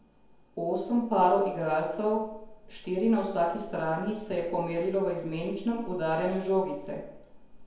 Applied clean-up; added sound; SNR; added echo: none; none; none; reverberation time 0.9 s.